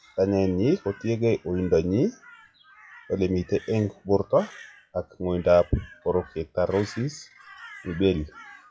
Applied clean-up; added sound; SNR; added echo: classical method WPE with log-MMSE.